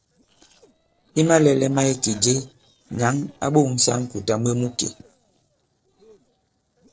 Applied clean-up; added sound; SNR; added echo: neural separator model SepFormer DNS4.